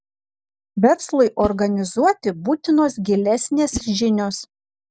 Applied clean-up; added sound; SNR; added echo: none; Whoosh, swoosh, swish; 18 dB; none.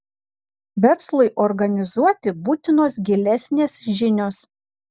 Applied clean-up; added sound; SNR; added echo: none; none; none; none.